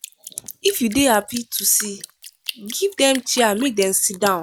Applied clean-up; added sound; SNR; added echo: none; Drip; 16 dB; none.